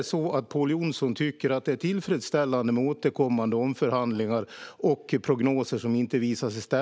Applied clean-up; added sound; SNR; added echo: none; none; none; none.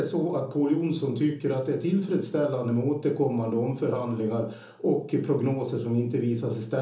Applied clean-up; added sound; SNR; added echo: none; none; none; reverberation time 1.2 s.